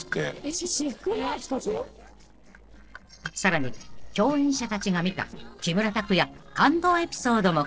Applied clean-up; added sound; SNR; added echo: neural separator model SepFormer DNS4.